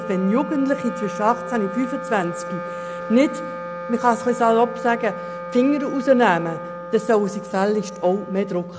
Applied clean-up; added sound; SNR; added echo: none; Wind instrument, woodwind instrument; 10 dB; none.